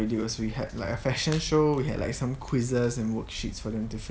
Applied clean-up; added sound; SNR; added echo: none; none; none; none.